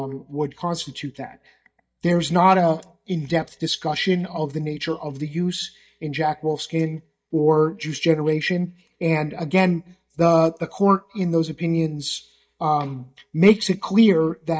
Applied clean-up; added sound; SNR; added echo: neural mask model DeepFilterNet 3.